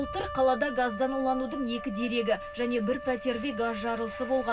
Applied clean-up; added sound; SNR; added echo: none; Wind instrument, woodwind instrument; 11 dB; reverberation time 0.4 s.